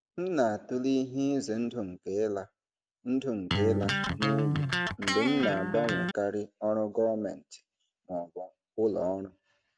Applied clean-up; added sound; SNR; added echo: none; Electric guitar; -1 dB; none.